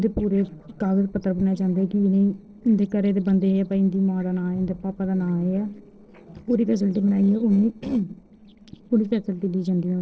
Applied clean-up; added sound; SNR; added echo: neural separator model SepFormer DNS4.